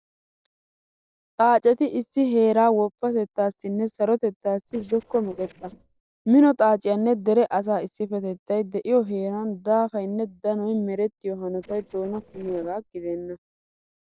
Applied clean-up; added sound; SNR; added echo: neural separator model SepFormer DNS4.